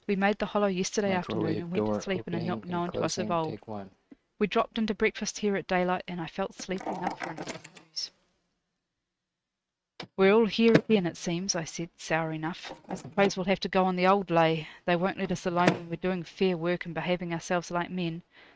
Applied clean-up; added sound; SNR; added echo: neural mask model RNNoise.